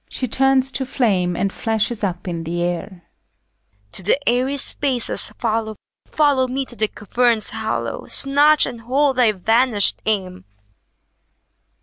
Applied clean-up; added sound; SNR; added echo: none; none; none; none.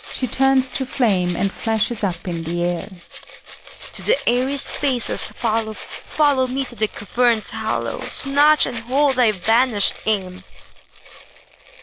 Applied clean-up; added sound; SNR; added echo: none; Rattle (instrument); 11 dB; none.